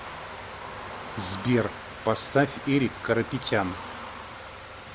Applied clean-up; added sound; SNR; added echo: none; none; none; none.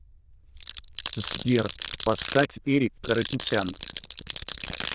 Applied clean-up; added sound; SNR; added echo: neural diffusion model UNIVERSE++.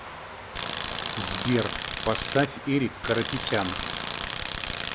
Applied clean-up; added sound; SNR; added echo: none; Tools; 3 dB; none.